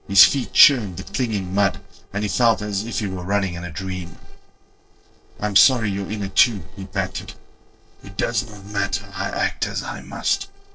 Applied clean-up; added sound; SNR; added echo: neural separator model SepFormer DNS4.